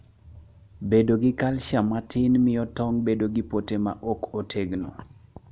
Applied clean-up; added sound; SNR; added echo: none; none; none; none.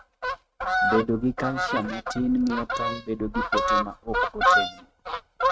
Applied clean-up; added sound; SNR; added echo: neural mask model RNNoise.